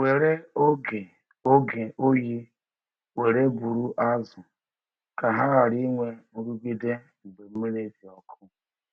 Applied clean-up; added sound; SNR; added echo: none; none; none; none.